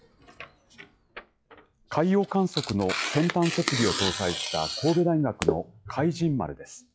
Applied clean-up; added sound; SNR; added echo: classical method log-MMSE.